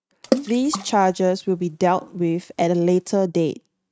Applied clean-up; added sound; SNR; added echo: neural mask model RNNoise.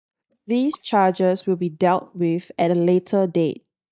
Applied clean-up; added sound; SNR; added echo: neural mask model DeepFilterNet 3.